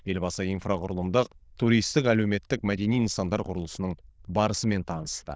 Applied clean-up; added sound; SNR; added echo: neural diffusion model UNIVERSE++.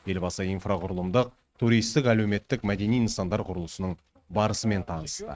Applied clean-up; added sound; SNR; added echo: neural mask model RNNoise.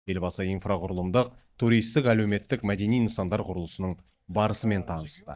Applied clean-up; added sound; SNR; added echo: neural mask model DeepFilterNet 3.